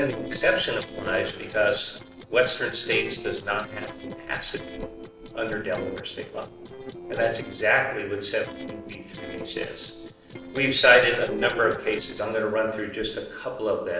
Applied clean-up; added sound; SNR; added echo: neural separator model SepFormer DNS4.